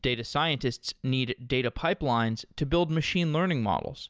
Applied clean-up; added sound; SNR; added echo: none; none; none; none.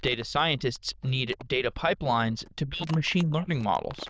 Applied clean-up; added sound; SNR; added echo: neural diffusion model UNIVERSE++.